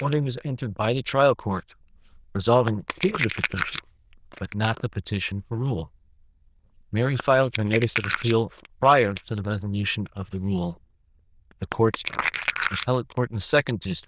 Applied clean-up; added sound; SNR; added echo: neural diffusion model UNIVERSE++.